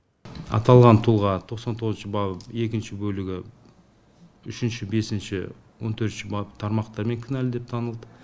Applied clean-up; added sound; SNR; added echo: none; none; none; none.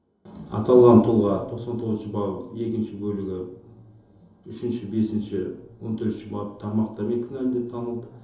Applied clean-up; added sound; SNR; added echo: none; none; none; reverberation time 2.8 s.